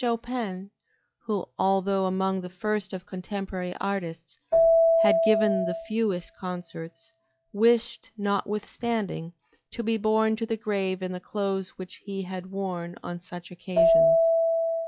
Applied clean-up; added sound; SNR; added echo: classical method log-MMSE.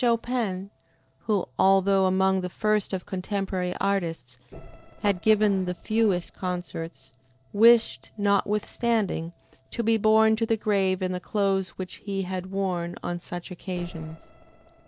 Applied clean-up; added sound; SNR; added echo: neural separator model SepFormer DNS4.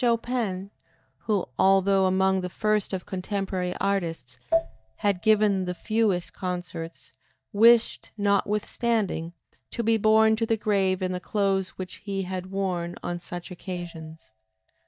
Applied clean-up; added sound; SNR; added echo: neural mask model DeepFilterNet 3.